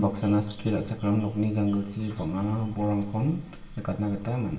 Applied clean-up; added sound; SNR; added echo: none; none; none; reverberation time 0.8 s.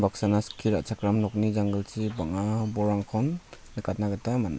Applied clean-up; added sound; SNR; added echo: none; none; none; none.